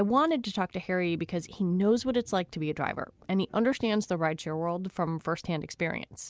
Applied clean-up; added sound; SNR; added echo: none; none; none; none.